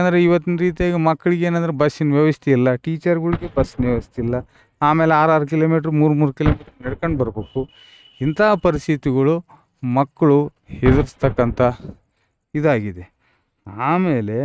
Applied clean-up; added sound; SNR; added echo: neural mask model RNNoise.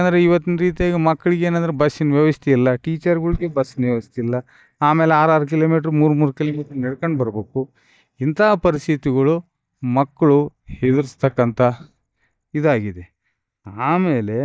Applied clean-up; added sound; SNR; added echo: neural mask model DeepFilterNet 3.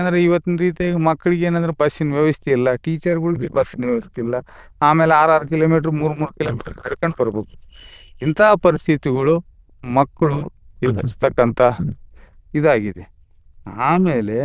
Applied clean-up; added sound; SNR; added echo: neural diffusion model UNIVERSE++.